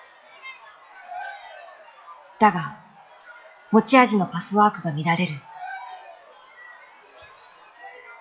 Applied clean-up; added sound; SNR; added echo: classical method WPE with log-MMSE.